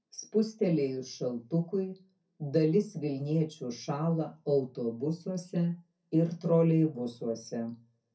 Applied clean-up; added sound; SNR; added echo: none; none; none; reverberation time 0.3 s.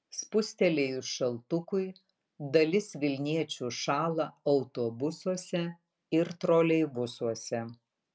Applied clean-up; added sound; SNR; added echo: none; none; none; none.